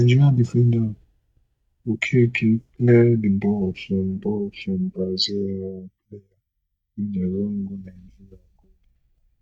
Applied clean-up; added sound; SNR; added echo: neural mask model DeepFilterNet 3.